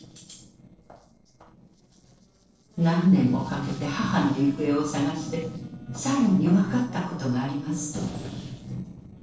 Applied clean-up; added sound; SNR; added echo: neural separator model SepFormer DNS4.